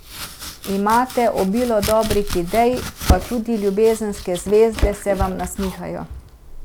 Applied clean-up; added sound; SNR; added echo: none; Domestic sounds, home sounds; 7 dB; none.